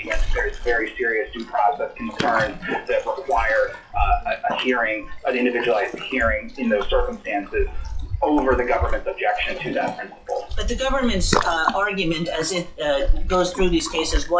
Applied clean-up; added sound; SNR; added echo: classical method WPE with log-MMSE.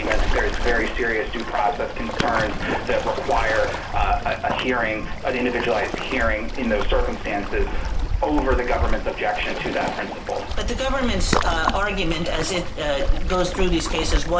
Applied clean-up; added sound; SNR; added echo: none; Waves, surf; 0 dB; reverberation time 0.2 s.